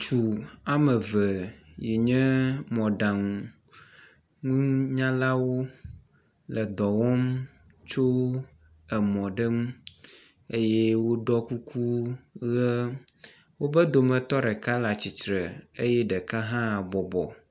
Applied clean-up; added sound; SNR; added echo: none; none; none; none.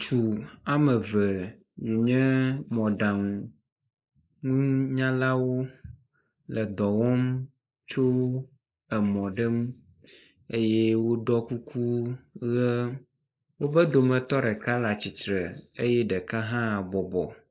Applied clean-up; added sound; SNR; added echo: neural mask model Resemble Enhance denoiser.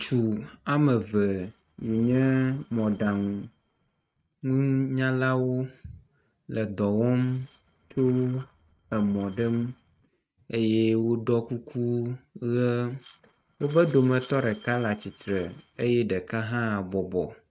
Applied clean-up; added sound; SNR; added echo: neural mask model RNNoise.